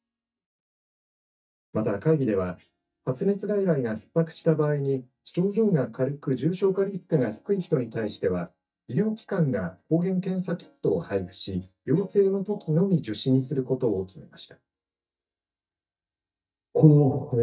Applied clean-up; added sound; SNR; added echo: neural mask model DeepFilterNet 3.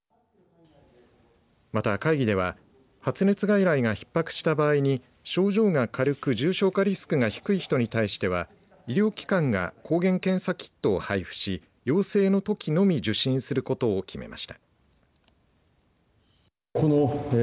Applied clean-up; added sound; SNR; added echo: none; none; none; none.